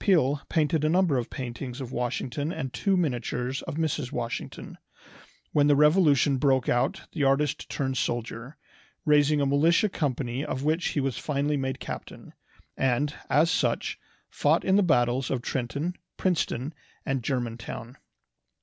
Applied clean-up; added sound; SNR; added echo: none; none; none; none.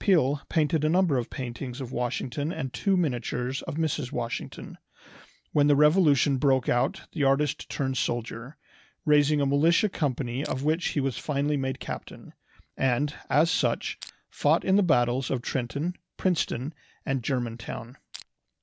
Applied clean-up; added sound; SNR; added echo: none; Crushing; 19 dB; none.